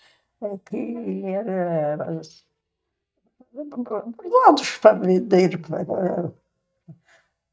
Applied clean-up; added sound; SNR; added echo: neural mask model DeepFilterNet 3.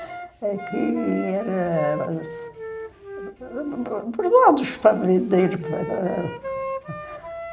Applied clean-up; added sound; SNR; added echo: none; Wind instrument, woodwind instrument; 11 dB; reverberation time 0.7 s.